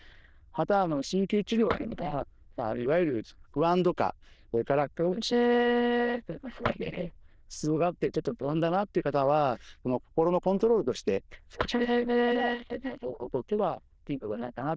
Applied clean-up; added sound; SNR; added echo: neural diffusion model UNIVERSE++.